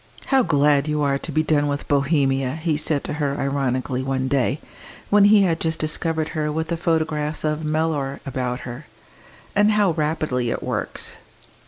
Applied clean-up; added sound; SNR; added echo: none; none; none; none.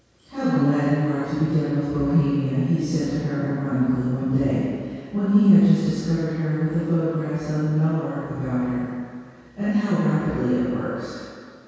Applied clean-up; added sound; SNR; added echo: none; none; none; reverberation time 2.0 s.